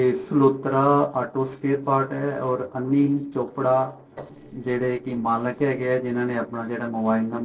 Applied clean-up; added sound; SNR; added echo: neural separator model SepFormer DNS4.